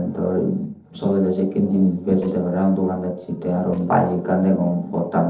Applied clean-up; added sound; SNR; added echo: neural separator model SepFormer DNS4.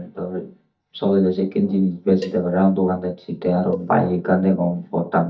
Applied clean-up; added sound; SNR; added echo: neural mask model DeepFilterNet 3.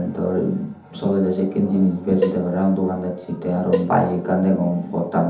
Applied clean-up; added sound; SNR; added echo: none; Cowbell; 9 dB; reverberation time 0.6 s.